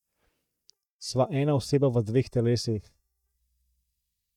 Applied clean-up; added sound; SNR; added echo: neural mask model DeepFilterNet 3.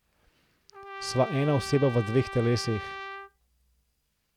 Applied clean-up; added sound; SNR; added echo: none; Trumpet; 12 dB; none.